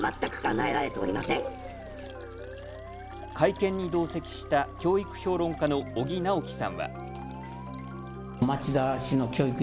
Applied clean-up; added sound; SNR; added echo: none; Liquid + Siren; 15 dB; none.